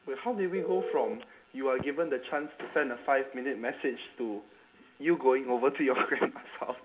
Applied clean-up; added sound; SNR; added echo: none; Telephone; 13 dB; reverberation time 0.3 s.